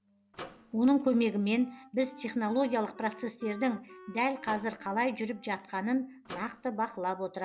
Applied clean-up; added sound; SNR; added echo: none; Wind instrument, woodwind instrument + Microwave oven; 19 dB; none.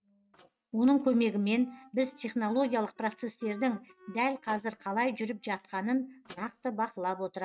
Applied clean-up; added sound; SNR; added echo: neural mask model RNNoise.